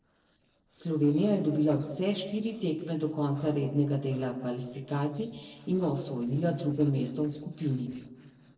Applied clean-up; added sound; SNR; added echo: neural separator model SepFormer DNS4.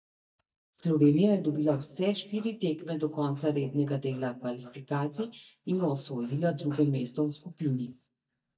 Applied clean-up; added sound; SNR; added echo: neural mask model DeepFilterNet 3.